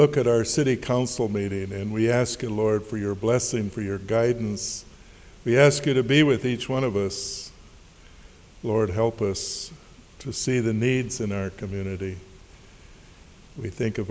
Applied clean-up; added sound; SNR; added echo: none; none; none; none.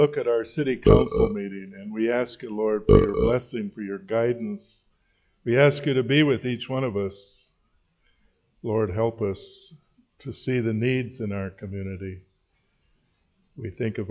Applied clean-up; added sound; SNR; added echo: classical method log-MMSE.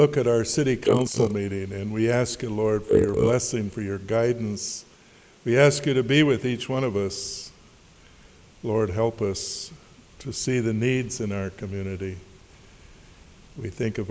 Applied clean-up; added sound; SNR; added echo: neural mask model Resemble Enhance denoiser.